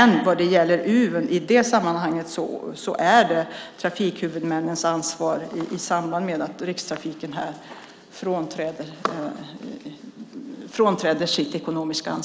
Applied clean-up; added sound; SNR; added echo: none; none; none; none.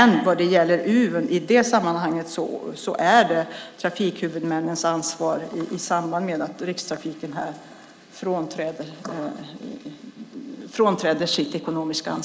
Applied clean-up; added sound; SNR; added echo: neural mask model Resemble Enhance denoiser.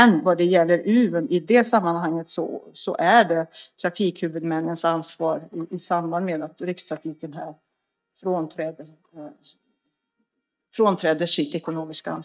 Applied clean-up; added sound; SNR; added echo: neural mask model DeepFilterNet 3.